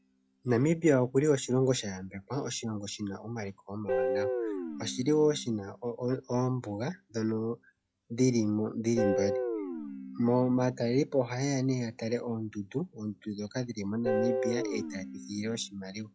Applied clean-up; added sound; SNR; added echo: classical method log-MMSE.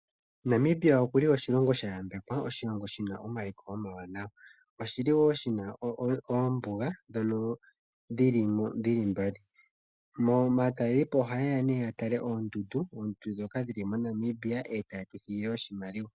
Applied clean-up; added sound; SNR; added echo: none; none; none; none.